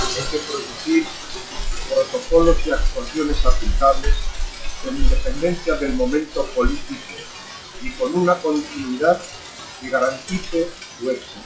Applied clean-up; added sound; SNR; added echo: classical method WPE with log-MMSE.